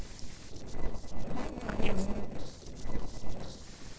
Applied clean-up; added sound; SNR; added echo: neural separator model SepFormer DNS4.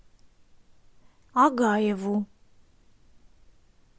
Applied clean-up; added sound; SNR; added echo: none; none; none; none.